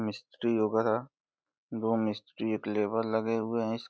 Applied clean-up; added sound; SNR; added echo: none; none; none; none.